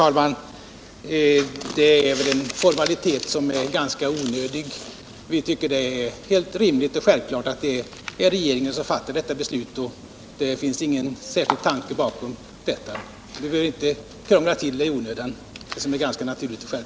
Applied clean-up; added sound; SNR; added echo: none; none; none; none.